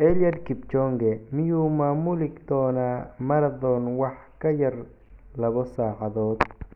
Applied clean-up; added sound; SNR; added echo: none; none; none; none.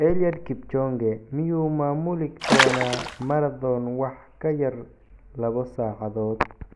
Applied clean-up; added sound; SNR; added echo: none; Water / Splash, splatter; -3 dB; none.